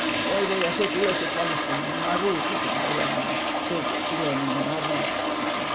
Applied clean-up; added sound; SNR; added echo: none; Toilet flush; -4 dB; none.